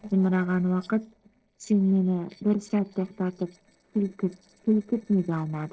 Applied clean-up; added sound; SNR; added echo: neural separator model SepFormer DNS4.